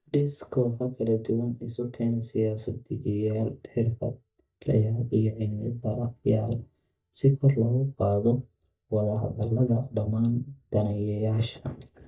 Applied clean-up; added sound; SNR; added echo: neural mask model DeepFilterNet 3.